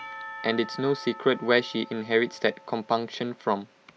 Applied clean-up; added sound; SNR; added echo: none; Church bell / Percussion; 16 dB; none.